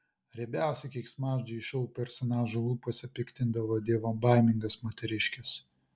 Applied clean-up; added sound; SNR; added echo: none; none; none; none.